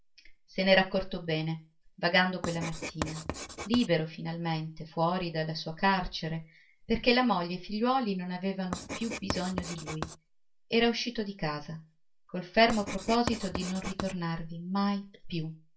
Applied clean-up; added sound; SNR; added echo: none; Writing; 10 dB; reverberation time 0.2 s.